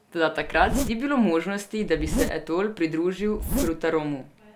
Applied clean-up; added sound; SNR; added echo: none; Zipper (clothing); 6 dB; none.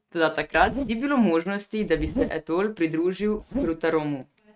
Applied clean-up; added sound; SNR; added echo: neural mask model RNNoise.